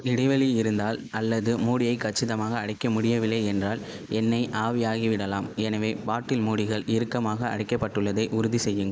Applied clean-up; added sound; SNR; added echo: neural mask model Resemble Enhance denoiser.